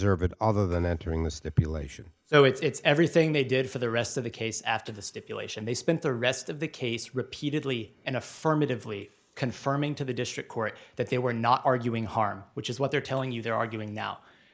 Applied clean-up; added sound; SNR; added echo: neural mask model Resemble Enhance denoiser.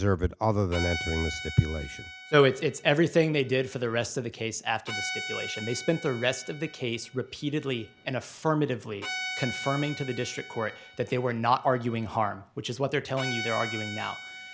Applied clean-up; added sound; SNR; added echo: none; Bowed string instrument; 11 dB; none.